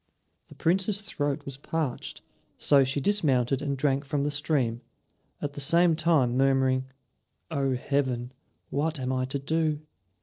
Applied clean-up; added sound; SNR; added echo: neural separator model SepFormer DNS4.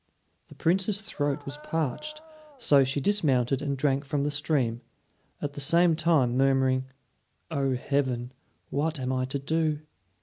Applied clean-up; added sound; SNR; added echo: none; Dog; 19 dB; none.